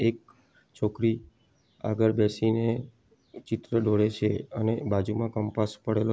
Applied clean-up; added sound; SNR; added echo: none; none; none; none.